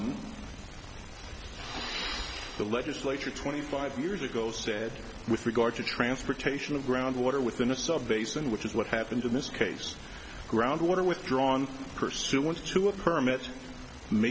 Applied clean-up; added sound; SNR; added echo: none; none; none; none.